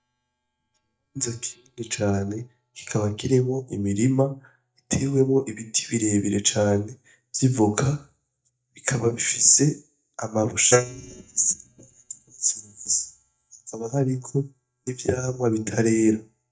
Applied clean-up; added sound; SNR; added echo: neural mask model DeepFilterNet 3.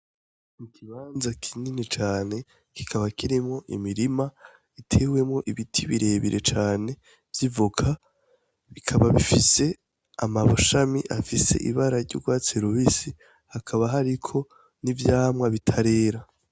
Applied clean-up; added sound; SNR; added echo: none; none; none; none.